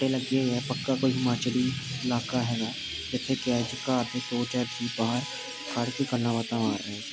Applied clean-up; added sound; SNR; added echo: none; Chirp, tweet; 9 dB; none.